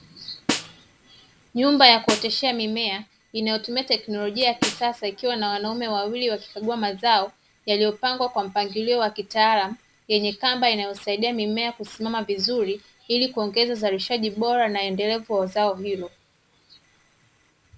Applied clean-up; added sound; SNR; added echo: none; Snare drum; 8 dB; none.